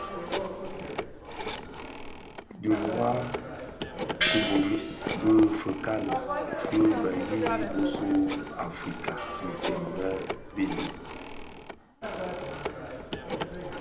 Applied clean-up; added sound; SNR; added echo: none; Gong + Telephone; 3 dB; none.